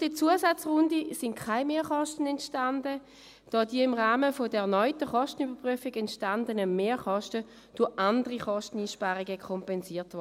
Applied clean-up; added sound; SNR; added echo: none; none; none; none.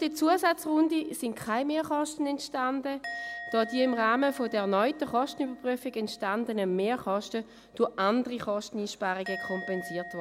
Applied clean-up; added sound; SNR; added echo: none; Musical instrument; 16 dB; none.